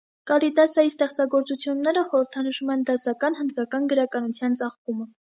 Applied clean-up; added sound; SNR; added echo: none; none; none; none.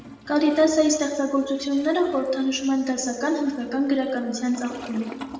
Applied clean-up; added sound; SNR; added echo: none; Toilet flush; 19 dB; reverberation time 1.1 s.